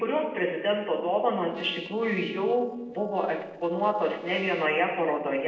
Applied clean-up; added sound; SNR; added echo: neural separator model SepFormer DNS4.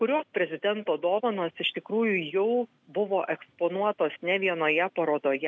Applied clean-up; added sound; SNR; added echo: none; none; none; none.